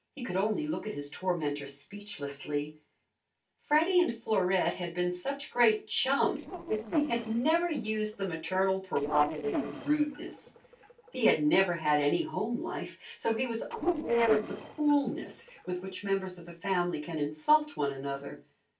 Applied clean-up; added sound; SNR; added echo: neural separator model SepFormer DNS4.